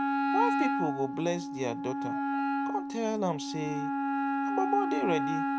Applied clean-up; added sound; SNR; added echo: none; Wind instrument, woodwind instrument; -2 dB; none.